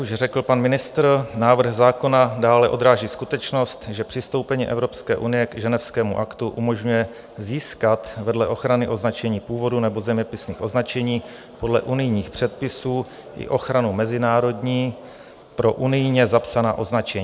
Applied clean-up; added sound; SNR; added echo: none; none; none; none.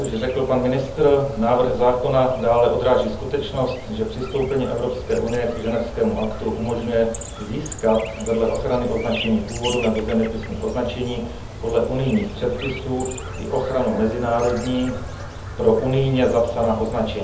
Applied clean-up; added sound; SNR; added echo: none; Chirp, tweet; 11 dB; reverberation time 0.6 s.